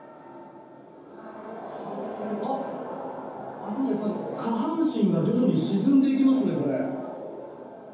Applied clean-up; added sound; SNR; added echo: none; none; none; reverberation time 0.9 s.